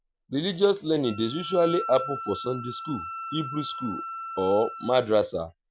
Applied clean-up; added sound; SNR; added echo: none; Wind instrument, woodwind instrument; 11 dB; none.